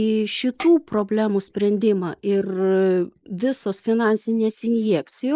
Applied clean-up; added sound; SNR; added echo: neural mask model Resemble Enhance denoiser.